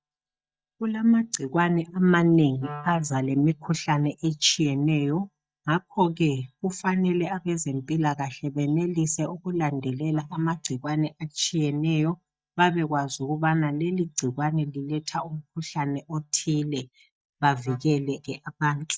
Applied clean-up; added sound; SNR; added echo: neural mask model DeepFilterNet 3.